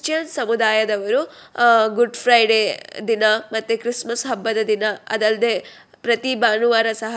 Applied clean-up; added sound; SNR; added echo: none; none; none; none.